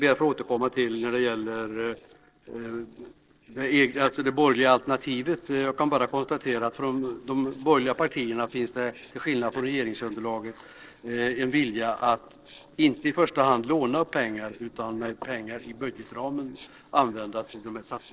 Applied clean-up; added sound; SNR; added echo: neural separator model SepFormer DNS4.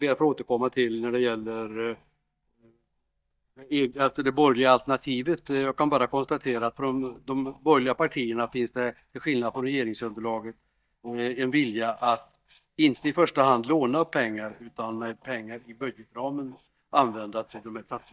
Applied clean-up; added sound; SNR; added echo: neural mask model DeepFilterNet 3.